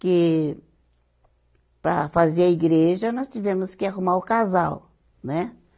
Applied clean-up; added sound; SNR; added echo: none; none; none; none.